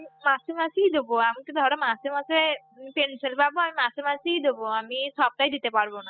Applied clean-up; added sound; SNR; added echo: classical method spectral subtraction.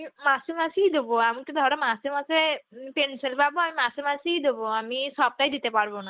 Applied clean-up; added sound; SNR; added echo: neural mask model Resemble Enhance denoiser.